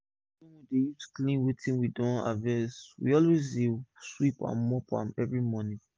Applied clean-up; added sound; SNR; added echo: none; none; none; none.